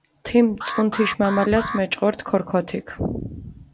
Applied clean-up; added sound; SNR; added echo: none; Alarm; 9 dB; none.